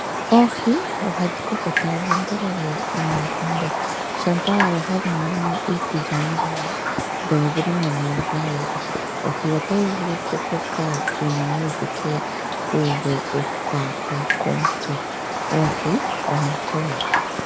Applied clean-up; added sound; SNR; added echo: none; Raindrop; 1 dB; none.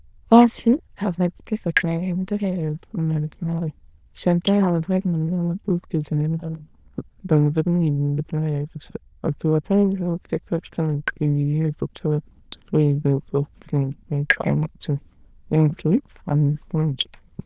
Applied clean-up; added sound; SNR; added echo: neural diffusion model UNIVERSE++.